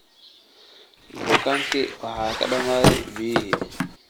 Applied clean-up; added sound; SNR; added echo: none; Squeak; -3 dB; none.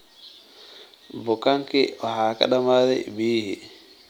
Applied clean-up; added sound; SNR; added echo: none; none; none; none.